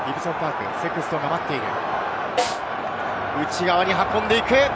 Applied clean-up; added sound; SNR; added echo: none; Snare drum; 7 dB; none.